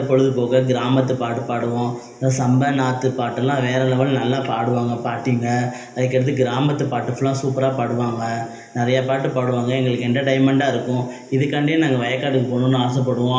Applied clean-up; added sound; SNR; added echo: none; none; none; reverberation time 1.4 s.